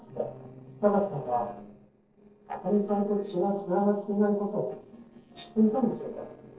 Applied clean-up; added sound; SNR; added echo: neural separator model SepFormer DNS4.